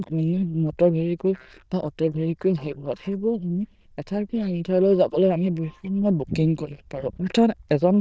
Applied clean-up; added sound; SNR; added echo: neural diffusion model UNIVERSE++.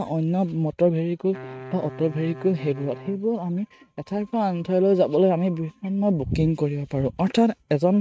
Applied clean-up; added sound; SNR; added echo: neural mask model RNNoise.